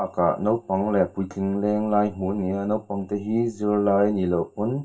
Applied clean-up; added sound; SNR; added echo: none; none; none; reverberation time 0.2 s.